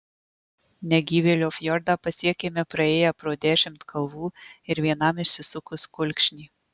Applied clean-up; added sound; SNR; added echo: none; none; none; none.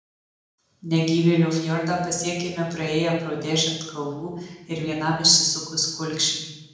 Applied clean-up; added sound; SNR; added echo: none; none; none; reverberation time 0.8 s.